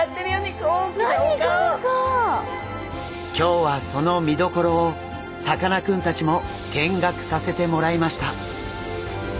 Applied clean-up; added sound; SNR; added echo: none; Alarm; 17 dB; none.